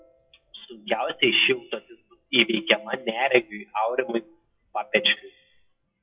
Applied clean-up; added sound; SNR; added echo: classical method WPE with log-MMSE.